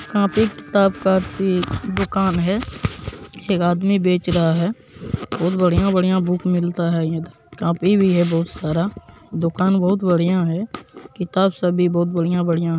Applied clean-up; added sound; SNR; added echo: none; none; none; none.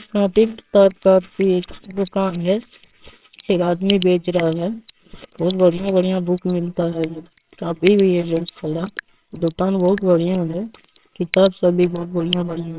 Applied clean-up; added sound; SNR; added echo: neural separator model SepFormer WHAMR!.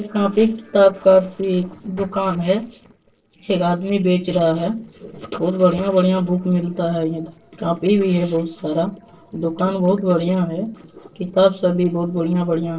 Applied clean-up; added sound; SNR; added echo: neural separator model SepFormer DNS4.